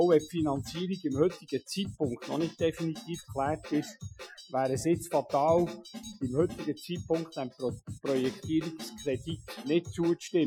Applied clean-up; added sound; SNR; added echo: classical method Wiener filter.